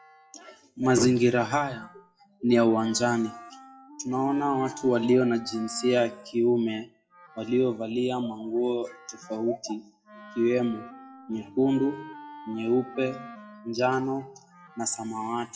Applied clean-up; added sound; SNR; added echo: classical method WPE with log-MMSE.